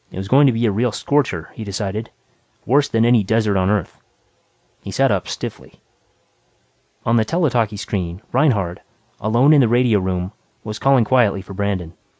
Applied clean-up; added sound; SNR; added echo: none; none; none; none.